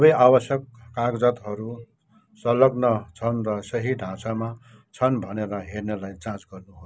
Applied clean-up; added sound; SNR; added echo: none; none; none; none.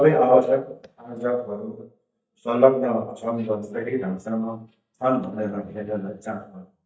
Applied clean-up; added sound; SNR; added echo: neural mask model DeepFilterNet 3.